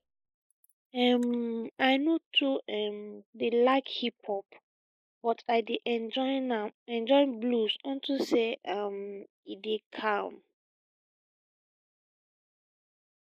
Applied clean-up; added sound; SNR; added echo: neural mask model Resemble Enhance denoiser.